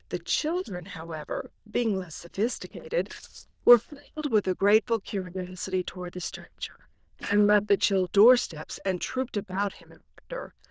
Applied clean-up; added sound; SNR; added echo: neural diffusion model UNIVERSE++.